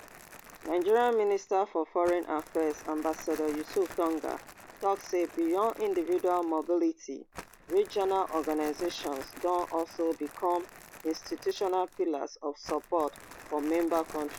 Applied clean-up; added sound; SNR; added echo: none; Crumpling, crinkling; 18 dB; none.